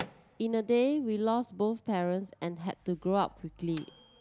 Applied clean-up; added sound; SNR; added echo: none; Microwave oven / Bell; 19 dB; none.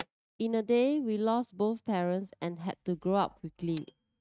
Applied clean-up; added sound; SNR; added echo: neural mask model RNNoise.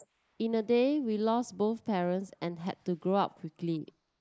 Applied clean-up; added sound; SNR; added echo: neural mask model Resemble Enhance denoiser.